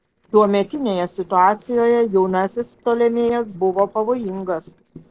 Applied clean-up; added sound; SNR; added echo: neural separator model SepFormer DNS4.